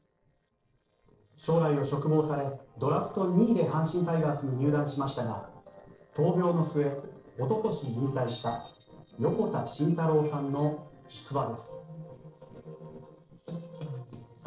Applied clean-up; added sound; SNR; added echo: neural separator model SepFormer DNS4.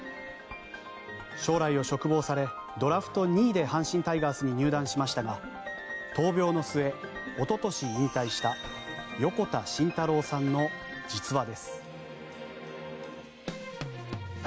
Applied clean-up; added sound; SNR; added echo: none; none; none; none.